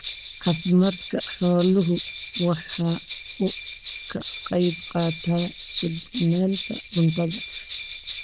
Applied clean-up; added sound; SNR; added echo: neural diffusion model UNIVERSE++.